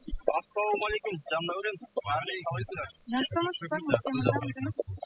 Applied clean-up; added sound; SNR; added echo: classical method spectral subtraction.